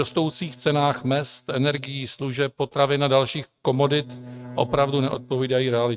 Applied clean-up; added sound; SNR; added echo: neural mask model RNNoise.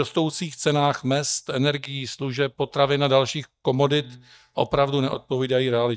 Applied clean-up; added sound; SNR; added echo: neural mask model DeepFilterNet 3.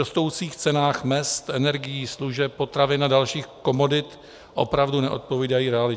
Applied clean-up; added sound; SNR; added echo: none; none; none; none.